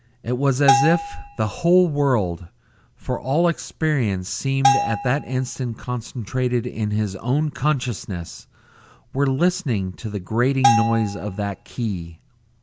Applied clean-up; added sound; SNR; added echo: none; Bell; 2 dB; none.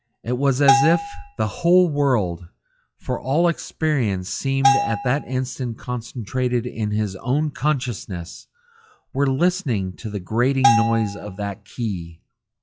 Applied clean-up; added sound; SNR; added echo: classical method log-MMSE.